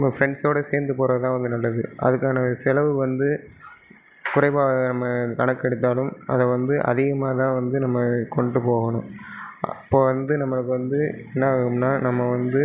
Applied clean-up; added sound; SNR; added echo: none; none; none; none.